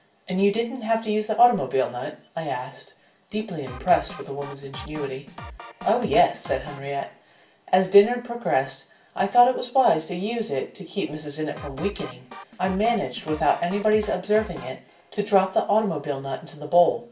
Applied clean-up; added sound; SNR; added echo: none; Drum kit; 16 dB; reverberation time 0.3 s.